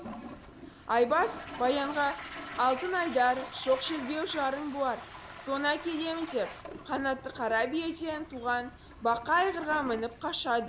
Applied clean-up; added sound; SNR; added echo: none; Toilet flush + Chirp, tweet; 11 dB; none.